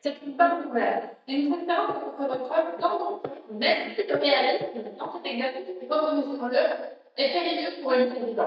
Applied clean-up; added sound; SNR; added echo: neural mask model DeepFilterNet 3.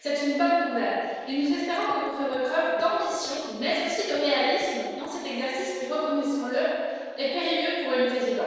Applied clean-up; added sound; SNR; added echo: neural separator model SepFormer DNS4.